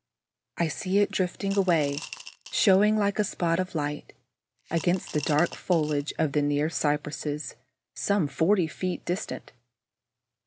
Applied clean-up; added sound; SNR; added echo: none; Coin (dropping) / Glass; 16 dB; none.